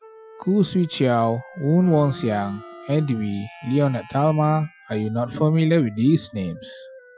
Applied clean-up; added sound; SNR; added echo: classical method Wiener filter.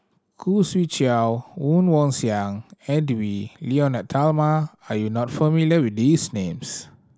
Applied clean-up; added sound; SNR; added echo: none; none; none; none.